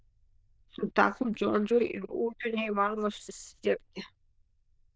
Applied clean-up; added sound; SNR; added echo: neural diffusion model UNIVERSE++.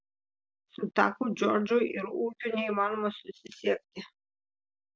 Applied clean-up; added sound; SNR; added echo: none; none; none; none.